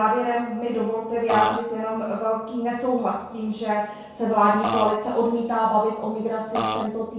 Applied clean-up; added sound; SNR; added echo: none; Burping, eructation; 1 dB; reverberation time 0.6 s.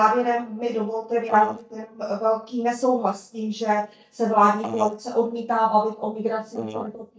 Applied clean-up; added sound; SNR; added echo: neural mask model DeepFilterNet 3.